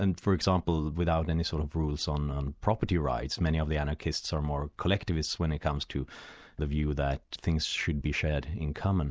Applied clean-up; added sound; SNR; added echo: none; none; none; none.